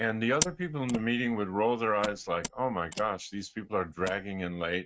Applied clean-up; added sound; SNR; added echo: neural mask model RNNoise.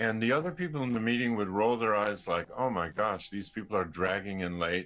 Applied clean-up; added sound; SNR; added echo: neural separator model SepFormer DNS4.